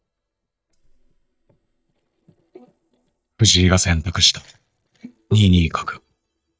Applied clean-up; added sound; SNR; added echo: neural mask model DeepFilterNet 3.